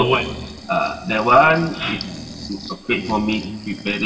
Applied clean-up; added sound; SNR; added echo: none; Breathing; 14 dB; reverberation time 1.0 s.